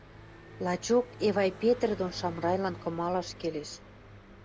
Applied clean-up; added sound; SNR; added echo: none; Car passing by; 16 dB; none.